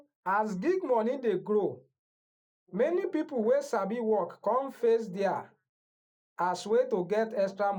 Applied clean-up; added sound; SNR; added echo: neural mask model Resemble Enhance denoiser.